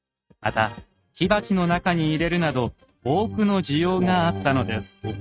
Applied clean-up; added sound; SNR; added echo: neural mask model RNNoise.